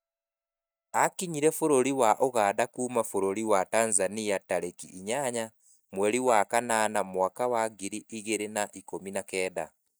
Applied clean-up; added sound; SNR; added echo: neural mask model DeepFilterNet 3.